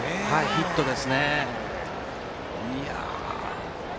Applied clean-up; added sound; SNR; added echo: none; none; none; none.